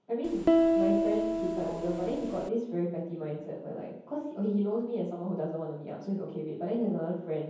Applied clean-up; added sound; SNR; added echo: none; Piano; -5 dB; reverberation time 0.9 s.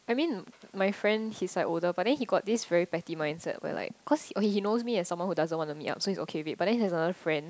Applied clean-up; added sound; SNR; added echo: none; none; none; none.